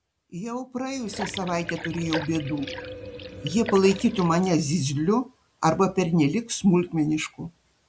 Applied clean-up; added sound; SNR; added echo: none; Liquid; 11 dB; none.